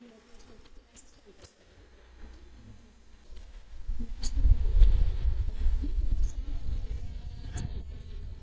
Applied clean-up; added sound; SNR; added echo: neural mask model DeepFilterNet 3.